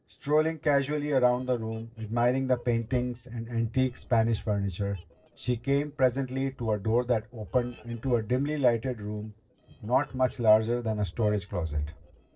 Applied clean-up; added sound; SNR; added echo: neural separator model SepFormer DNS4.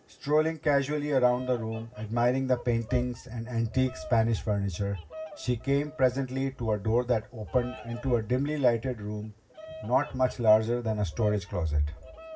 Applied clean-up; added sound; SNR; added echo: none; Bird vocalization, bird call, bird song; 19 dB; reverberation time 0.4 s.